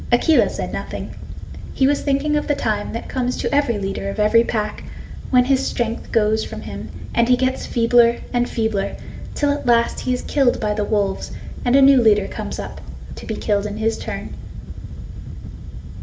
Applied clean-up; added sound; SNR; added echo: none; Wind / Boat, Water vehicle; 9 dB; reverberation time 0.5 s.